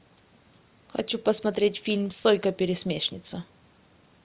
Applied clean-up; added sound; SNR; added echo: none; none; none; none.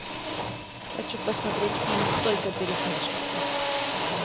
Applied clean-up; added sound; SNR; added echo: none; Drill; -4 dB; none.